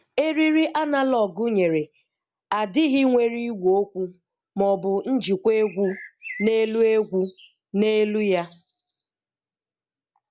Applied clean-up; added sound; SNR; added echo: none; Bird; 19 dB; none.